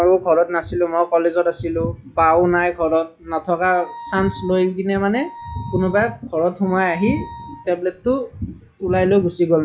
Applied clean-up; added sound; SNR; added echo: classical method log-MMSE.